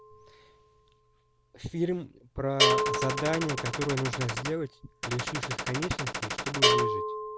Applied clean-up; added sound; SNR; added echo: none; Gunshot, gunfire + Bell; -3 dB; none.